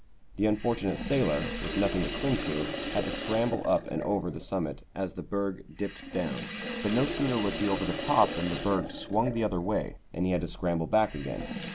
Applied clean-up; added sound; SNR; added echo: none; Sink (filling or washing); 8 dB; none.